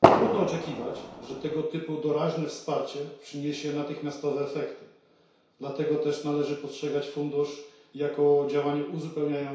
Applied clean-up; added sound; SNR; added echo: none; Fireworks; -5 dB; reverberation time 0.6 s.